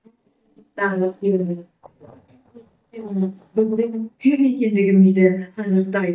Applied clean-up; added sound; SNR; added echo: neural mask model DeepFilterNet 3.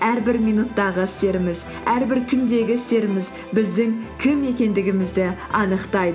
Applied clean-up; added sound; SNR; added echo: none; none; none; none.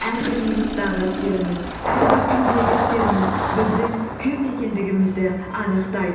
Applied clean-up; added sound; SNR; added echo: none; Engine starting; 1 dB; reverberation time 0.9 s.